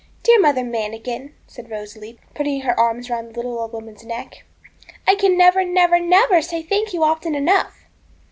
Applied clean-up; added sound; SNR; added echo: none; none; none; none.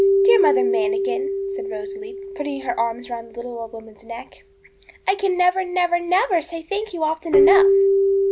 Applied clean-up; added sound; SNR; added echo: none; Keyboard (musical); -2 dB; none.